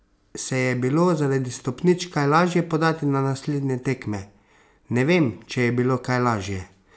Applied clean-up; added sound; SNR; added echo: none; none; none; none.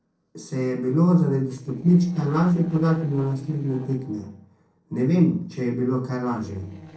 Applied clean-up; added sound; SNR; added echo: neural separator model SepFormer DNS4.